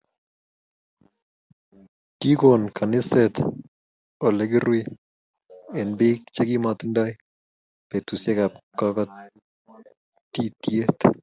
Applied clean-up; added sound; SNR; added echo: none; none; none; none.